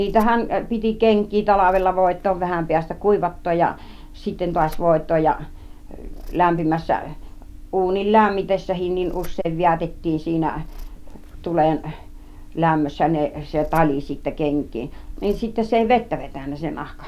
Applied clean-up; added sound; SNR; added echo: none; Purr; 13 dB; none.